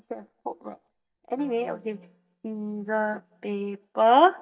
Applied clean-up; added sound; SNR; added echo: neural mask model DeepFilterNet 3.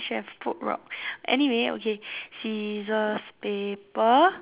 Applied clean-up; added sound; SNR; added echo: none; none; none; none.